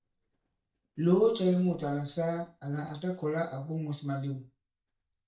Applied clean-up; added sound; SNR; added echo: neural mask model DeepFilterNet 3.